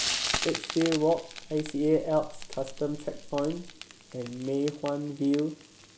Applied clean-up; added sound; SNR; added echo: none; Frying (food); 8 dB; none.